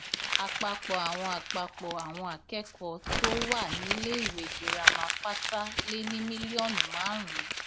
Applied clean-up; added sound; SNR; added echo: none; Crumpling, crinkling; -3 dB; none.